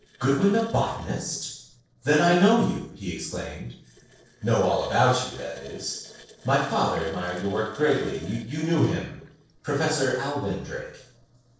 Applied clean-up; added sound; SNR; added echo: neural separator model SepFormer DNS4.